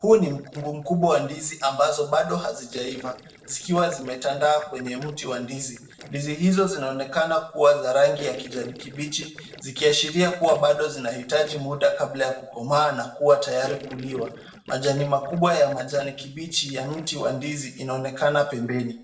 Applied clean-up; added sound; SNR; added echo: neural separator model SepFormer DNS4.